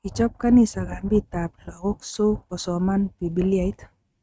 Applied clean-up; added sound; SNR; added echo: neural mask model RNNoise.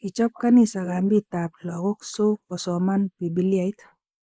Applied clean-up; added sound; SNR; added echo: neural mask model Resemble Enhance denoiser.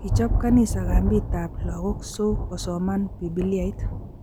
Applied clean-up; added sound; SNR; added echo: none; Thunder; 1 dB; none.